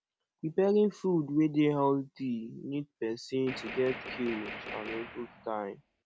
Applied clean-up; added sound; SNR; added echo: none; Gunshot, gunfire; 11 dB; none.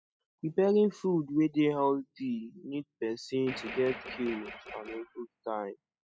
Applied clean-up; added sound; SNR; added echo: classical method spectral subtraction.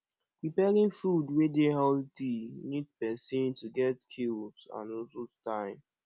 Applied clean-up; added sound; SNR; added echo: none; none; none; none.